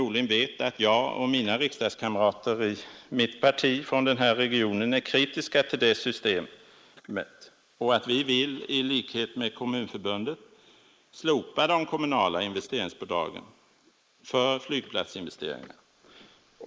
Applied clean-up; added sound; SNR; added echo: neural mask model Resemble Enhance denoiser.